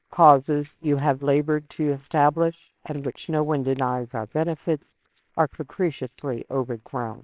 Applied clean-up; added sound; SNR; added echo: neural separator model SepFormer WHAMR!.